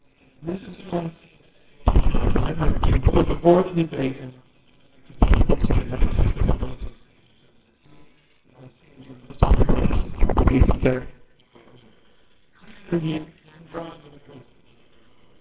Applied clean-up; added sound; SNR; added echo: neural separator model SepFormer WHAMR!.